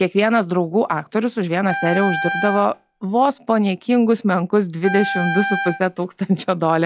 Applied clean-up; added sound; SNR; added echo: classical method log-MMSE.